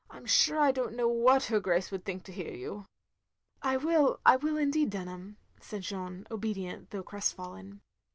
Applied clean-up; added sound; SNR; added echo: none; none; none; none.